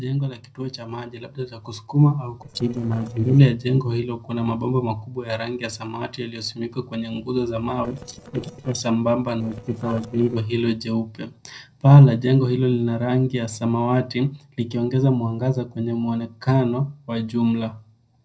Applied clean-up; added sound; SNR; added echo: neural separator model SepFormer DNS4.